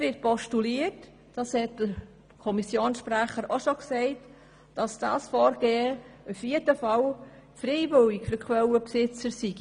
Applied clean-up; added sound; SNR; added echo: none; none; none; none.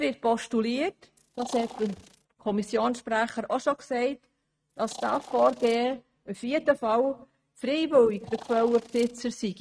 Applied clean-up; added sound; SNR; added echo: neural mask model RNNoise.